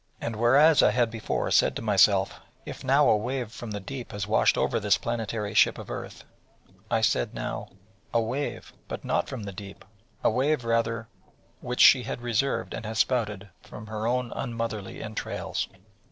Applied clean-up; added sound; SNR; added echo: neural separator model SepFormer DNS4.